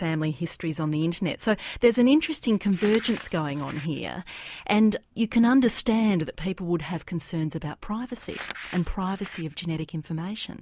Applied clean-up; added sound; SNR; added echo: none; Crumpling, crinkling; 16 dB; none.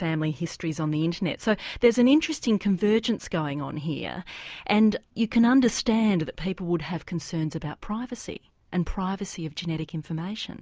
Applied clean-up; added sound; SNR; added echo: none; none; none; none.